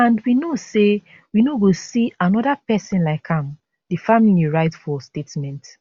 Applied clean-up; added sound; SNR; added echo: none; none; none; none.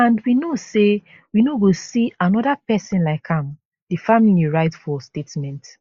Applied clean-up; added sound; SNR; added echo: neural mask model Resemble Enhance denoiser.